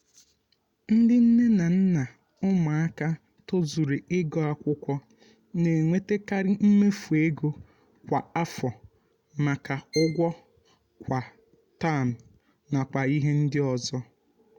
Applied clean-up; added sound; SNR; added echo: none; Bowed string instrument; 17 dB; none.